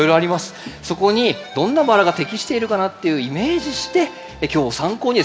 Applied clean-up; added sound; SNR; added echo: none; none; none; none.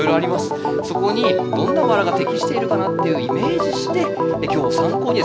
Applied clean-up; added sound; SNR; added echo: none; Organ; -3 dB; none.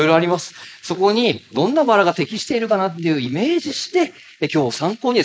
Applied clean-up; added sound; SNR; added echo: neural mask model Resemble Enhance denoiser.